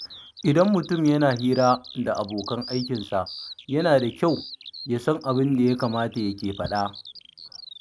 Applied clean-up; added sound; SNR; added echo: neural mask model RNNoise.